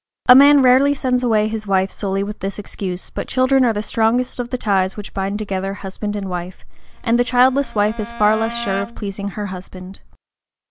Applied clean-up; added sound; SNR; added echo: none; Bowed string instrument; 15 dB; none.